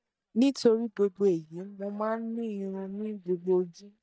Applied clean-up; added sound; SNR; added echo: neural mask model DeepFilterNet 3.